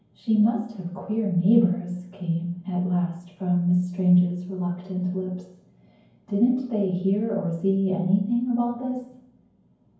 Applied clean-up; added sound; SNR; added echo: none; none; none; reverberation time 0.9 s.